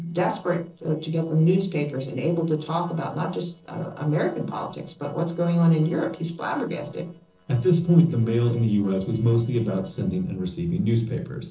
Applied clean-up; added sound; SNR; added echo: neural separator model SepFormer DNS4.